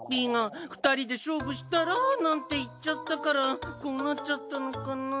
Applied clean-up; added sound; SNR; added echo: none; none; none; none.